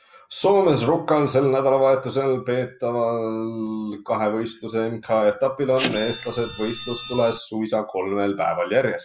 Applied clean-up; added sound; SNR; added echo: none; Printer; 10 dB; none.